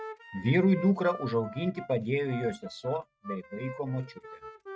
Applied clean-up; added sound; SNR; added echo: neural mask model RNNoise.